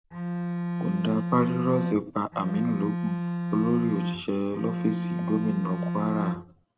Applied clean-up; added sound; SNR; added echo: none; Bowed string instrument; 1 dB; none.